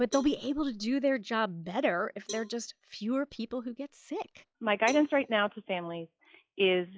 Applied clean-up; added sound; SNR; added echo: classical method log-MMSE.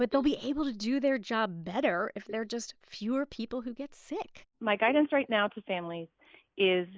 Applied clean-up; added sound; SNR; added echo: neural mask model Resemble Enhance denoiser.